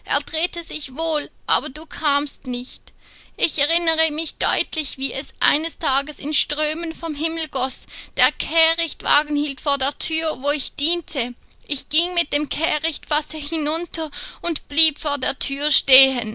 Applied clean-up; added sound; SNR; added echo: none; none; none; none.